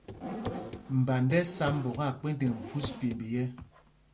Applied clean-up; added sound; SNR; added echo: none; Zipper (clothing) + Walk, footsteps / Run / Wood; 11 dB; none.